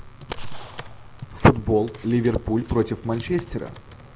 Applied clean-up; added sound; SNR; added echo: none; Computer keyboard + Gunshot, gunfire; 12 dB; none.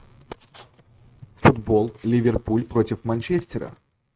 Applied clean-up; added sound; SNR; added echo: neural mask model RNNoise.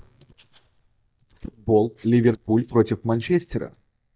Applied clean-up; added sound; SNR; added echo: neural mask model DeepFilterNet 3.